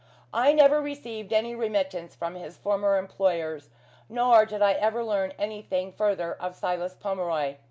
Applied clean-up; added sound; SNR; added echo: none; none; none; none.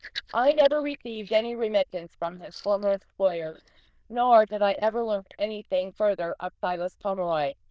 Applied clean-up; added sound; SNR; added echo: neural diffusion model UNIVERSE++.